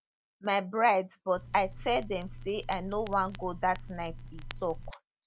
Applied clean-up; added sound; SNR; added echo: none; Crackle; 11 dB; none.